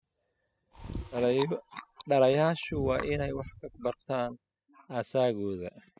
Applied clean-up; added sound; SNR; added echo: classical method spectral subtraction.